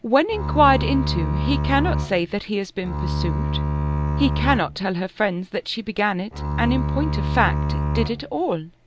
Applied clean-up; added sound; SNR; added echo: none; Bowed string instrument; 0 dB; none.